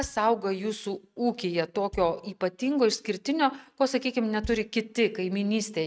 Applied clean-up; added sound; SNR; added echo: neural mask model RNNoise.